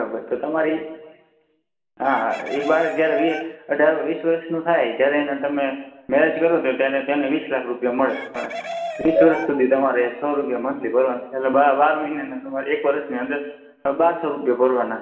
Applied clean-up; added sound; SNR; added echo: none; Chicken, rooster; 10 dB; reverberation time 1.0 s.